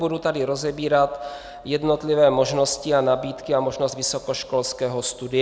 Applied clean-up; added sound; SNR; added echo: none; none; none; none.